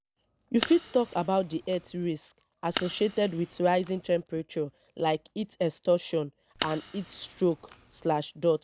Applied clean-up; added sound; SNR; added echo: none; Fire; 8 dB; none.